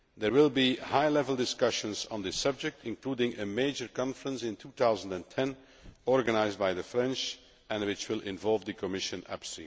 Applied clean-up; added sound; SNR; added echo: none; none; none; none.